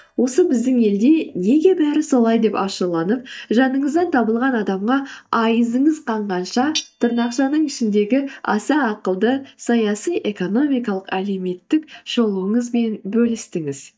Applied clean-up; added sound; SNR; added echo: neural mask model DeepFilterNet 3.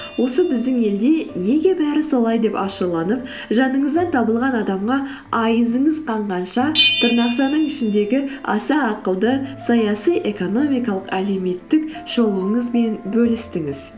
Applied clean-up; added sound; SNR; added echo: none; Bell; 12 dB; none.